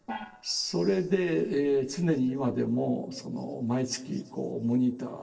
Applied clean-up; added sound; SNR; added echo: neural separator model SepFormer DNS4.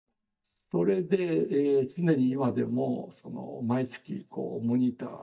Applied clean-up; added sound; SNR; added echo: neural mask model DeepFilterNet 3.